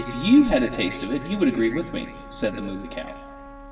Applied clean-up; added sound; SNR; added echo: none; Trumpet; 16 dB; reverberation time 2.4 s.